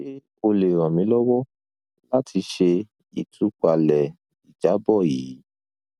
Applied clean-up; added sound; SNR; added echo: none; none; none; none.